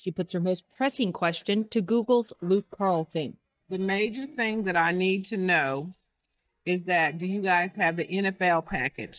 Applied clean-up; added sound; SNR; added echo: neural mask model DeepFilterNet 3.